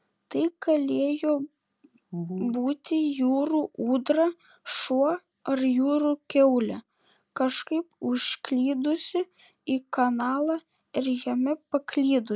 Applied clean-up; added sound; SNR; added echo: none; none; none; none.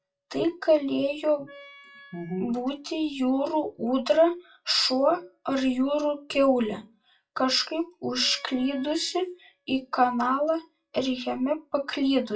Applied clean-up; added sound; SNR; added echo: classical method WPE with log-MMSE.